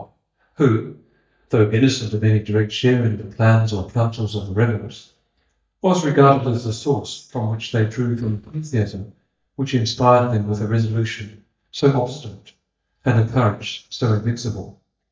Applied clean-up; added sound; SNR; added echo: neural mask model DeepFilterNet 3.